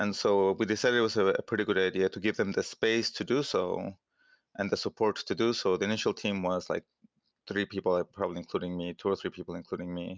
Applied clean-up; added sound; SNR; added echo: none; none; none; none.